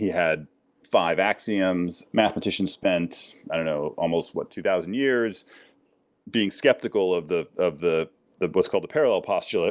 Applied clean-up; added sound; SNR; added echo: none; none; none; none.